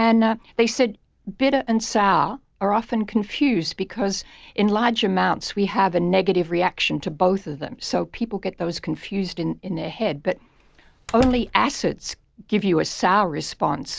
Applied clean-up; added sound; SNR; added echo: none; Slam; 12 dB; none.